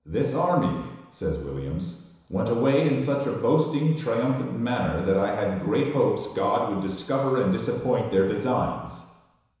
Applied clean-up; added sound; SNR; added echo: none; none; none; reverberation time 1.0 s.